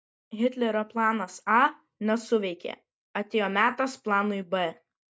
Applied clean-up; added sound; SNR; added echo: none; none; none; none.